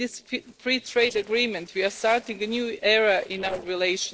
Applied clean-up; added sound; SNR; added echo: neural separator model SepFormer DNS4.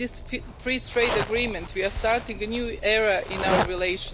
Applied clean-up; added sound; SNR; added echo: none; Zipper (clothing); 5 dB; none.